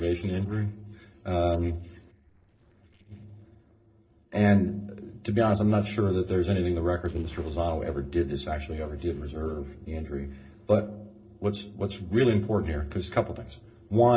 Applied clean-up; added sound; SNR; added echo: neural separator model SepFormer DNS4.